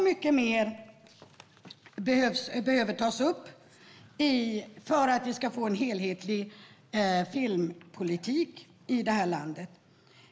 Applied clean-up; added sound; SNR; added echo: none; none; none; none.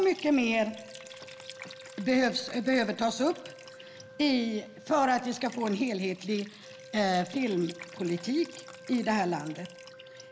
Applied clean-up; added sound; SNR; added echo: none; Liquid + Wind instrument, woodwind instrument; 18 dB; none.